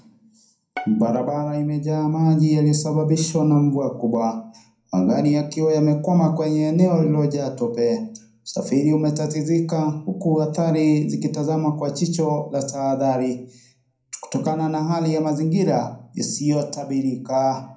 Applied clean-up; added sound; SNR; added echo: none; Bowed string instrument; 18 dB; reverberation time 0.6 s.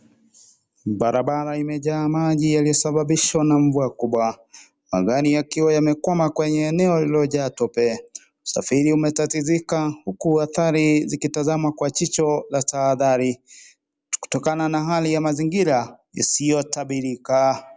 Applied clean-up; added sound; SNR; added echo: none; none; none; none.